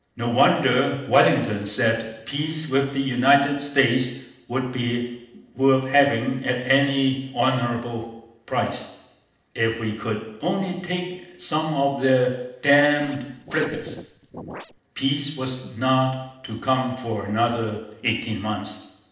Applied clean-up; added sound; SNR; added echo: neural separator model SepFormer DNS4.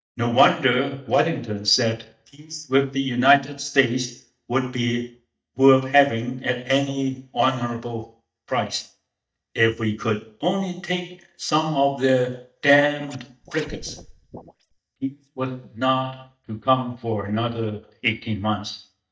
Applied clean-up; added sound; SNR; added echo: neural mask model DeepFilterNet 3.